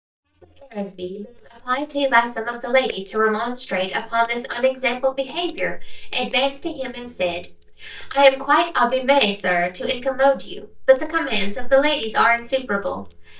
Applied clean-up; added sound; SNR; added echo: neural mask model DeepFilterNet 3.